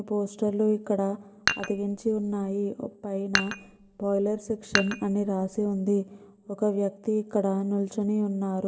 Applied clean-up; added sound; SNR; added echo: none; Dishes, pots, and pans; 5 dB; reverberation time 1.9 s.